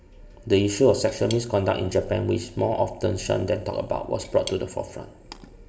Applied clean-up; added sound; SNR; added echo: none; Cutlery, silverware / Tap; 19 dB; reverberation time 2.8 s.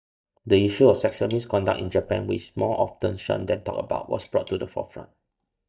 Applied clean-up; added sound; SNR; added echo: neural mask model DeepFilterNet 3.